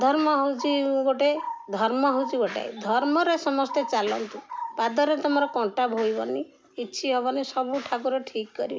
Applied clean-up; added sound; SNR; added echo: none; none; none; none.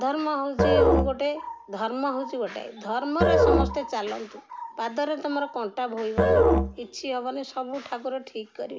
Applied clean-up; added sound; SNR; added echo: none; Musical instrument; -3 dB; none.